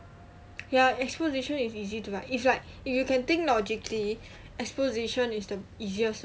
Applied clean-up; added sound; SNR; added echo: none; none; none; none.